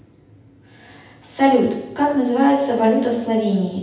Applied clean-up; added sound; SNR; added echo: none; none; none; reverberation time 0.8 s.